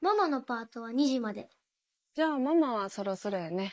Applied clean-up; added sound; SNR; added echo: neural mask model Resemble Enhance denoiser.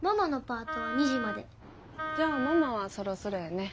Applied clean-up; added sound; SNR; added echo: none; Wind instrument, woodwind instrument; 6 dB; none.